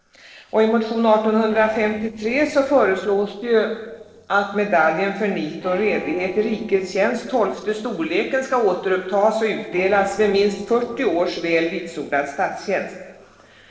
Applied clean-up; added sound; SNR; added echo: neural separator model SepFormer DNS4.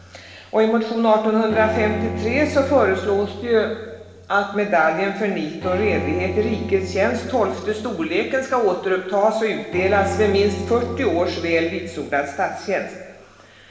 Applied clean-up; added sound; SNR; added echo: none; Bowed string instrument; 11 dB; reverberation time 1.4 s.